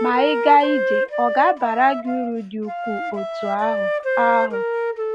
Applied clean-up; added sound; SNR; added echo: none; Wind instrument, woodwind instrument; 2 dB; none.